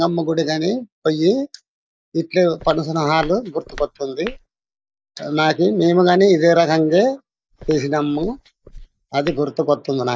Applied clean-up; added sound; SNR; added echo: neural mask model DeepFilterNet 3.